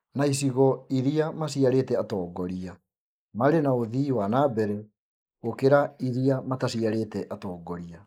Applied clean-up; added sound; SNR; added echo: neural mask model Resemble Enhance denoiser.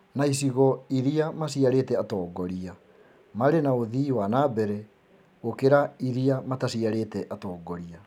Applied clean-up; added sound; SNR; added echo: none; none; none; none.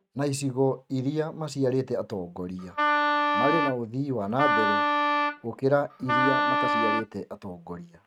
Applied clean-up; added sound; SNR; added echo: neural mask model RNNoise.